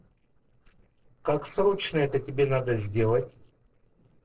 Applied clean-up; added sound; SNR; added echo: neural separator model SepFormer DNS4.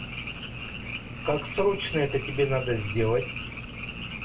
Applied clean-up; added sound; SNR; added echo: none; Frog; 7 dB; reverberation time 0.2 s.